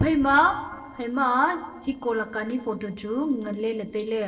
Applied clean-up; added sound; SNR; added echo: neural separator model SepFormer DNS4.